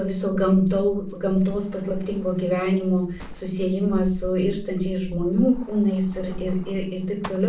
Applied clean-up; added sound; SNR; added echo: none; Sliding door; 12 dB; reverberation time 0.3 s.